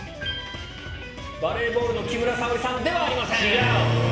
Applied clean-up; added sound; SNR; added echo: none; none; none; reverberation time 2.2 s.